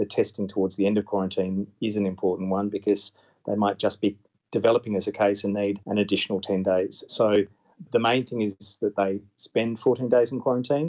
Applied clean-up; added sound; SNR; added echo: none; none; none; none.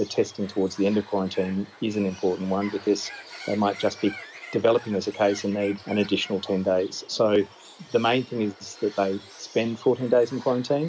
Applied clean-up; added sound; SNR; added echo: none; Bird; 19 dB; none.